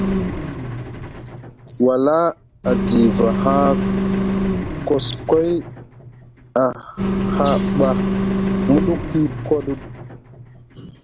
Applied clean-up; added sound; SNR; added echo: none; Engine; 1 dB; none.